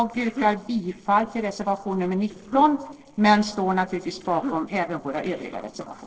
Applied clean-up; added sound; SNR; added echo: neural separator model SepFormer DNS4.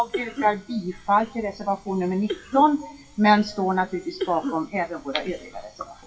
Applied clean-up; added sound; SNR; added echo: classical method WPE with log-MMSE.